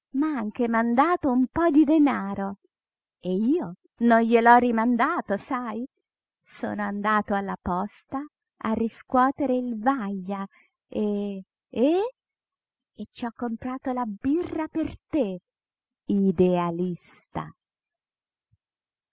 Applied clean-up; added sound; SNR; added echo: none; none; none; none.